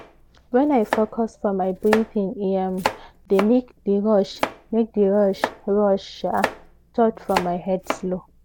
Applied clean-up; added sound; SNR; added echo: none; Domestic sounds, home sounds; 10 dB; none.